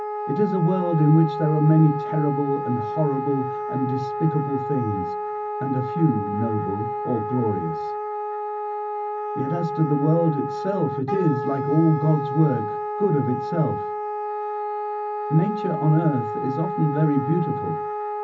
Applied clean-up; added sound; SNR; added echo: none; Wind instrument, woodwind instrument; 5 dB; reverberation time 0.4 s.